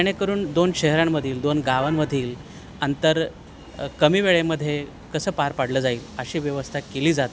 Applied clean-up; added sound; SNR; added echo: none; none; none; none.